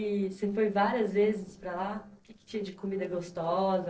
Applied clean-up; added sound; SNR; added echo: neural separator model SepFormer DNS4.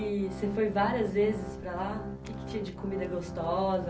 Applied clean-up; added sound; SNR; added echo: none; Organ; 9 dB; none.